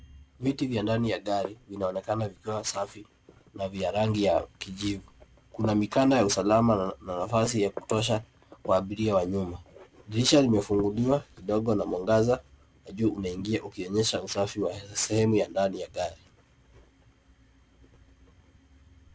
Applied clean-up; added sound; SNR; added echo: none; none; none; none.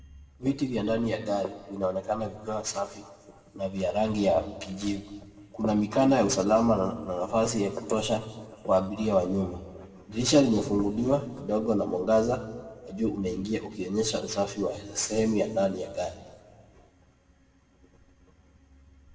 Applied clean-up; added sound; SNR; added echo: none; none; none; reverberation time 1.4 s.